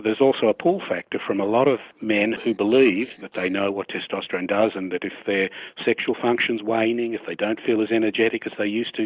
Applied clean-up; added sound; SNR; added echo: neural separator model SepFormer DNS4.